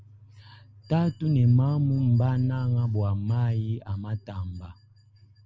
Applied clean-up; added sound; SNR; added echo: none; none; none; none.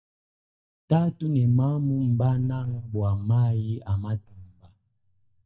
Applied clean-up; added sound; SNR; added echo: neural mask model DeepFilterNet 3.